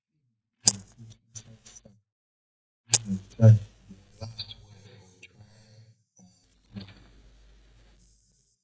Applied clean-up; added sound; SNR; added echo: neural mask model DeepFilterNet 3.